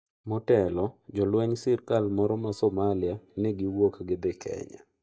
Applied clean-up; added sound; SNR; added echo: neural mask model DeepFilterNet 3.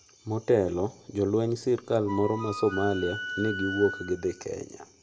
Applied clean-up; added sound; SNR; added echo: none; Wind instrument, woodwind instrument; 8 dB; reverberation time 0.7 s.